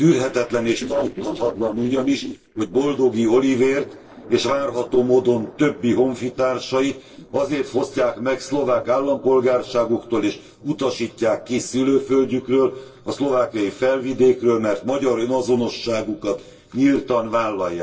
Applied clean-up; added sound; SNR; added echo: neural separator model SepFormer DNS4.